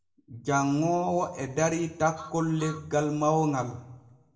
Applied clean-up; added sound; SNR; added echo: none; Truck; 20 dB; reverberation time 0.7 s.